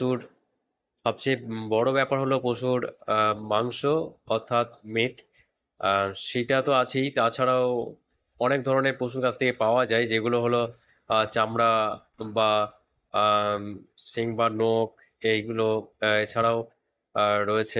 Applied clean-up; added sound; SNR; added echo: neural mask model DeepFilterNet 3.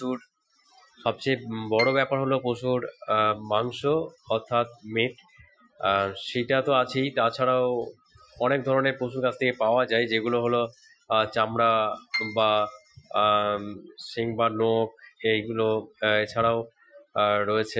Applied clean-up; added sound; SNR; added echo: classical method Wiener filter.